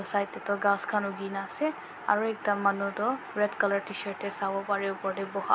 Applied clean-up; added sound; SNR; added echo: none; none; none; none.